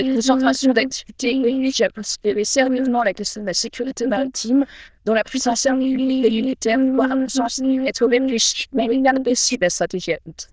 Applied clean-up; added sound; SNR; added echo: neural diffusion model UNIVERSE++.